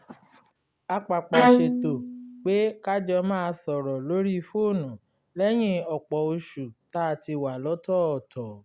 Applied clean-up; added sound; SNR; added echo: none; Bowed string instrument; -3 dB; none.